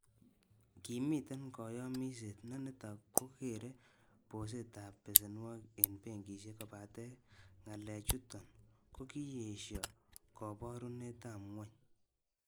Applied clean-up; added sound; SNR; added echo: neural mask model Resemble Enhance denoiser.